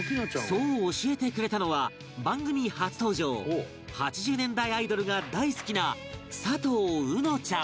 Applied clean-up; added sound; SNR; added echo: none; none; none; none.